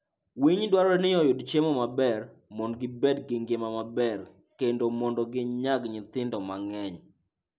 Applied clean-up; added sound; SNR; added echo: none; none; none; none.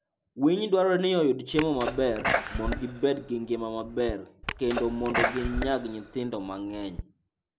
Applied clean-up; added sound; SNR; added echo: none; Sneeze; 5 dB; none.